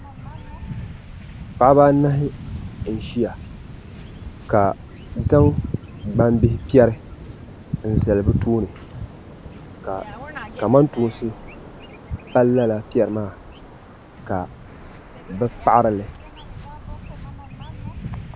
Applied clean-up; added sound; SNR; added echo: none; Waves, surf; 15 dB; none.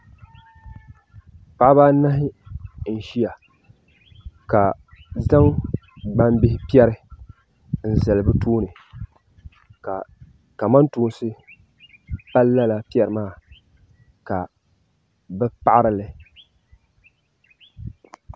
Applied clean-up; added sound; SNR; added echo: none; none; none; none.